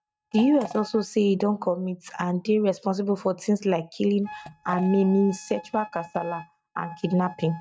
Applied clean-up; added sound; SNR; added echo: neural mask model RNNoise.